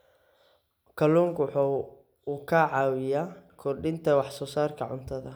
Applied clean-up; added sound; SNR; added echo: none; none; none; none.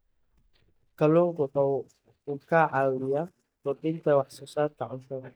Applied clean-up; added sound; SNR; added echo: neural mask model DeepFilterNet 3.